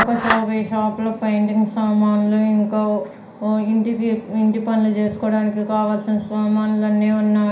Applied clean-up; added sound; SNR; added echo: none; Clapping; 14 dB; reverberation time 0.5 s.